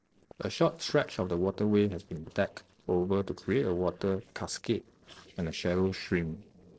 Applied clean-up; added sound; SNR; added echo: neural separator model SepFormer DNS4.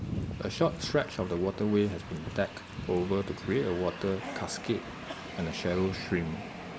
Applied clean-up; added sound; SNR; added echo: none; Train; 9 dB; none.